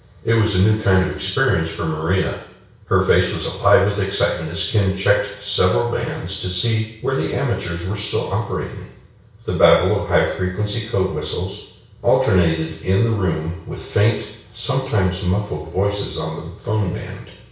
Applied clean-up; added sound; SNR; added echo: none; none; none; reverberation time 0.6 s.